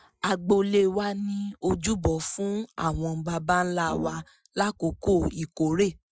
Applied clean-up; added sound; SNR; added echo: classical method Wiener filter.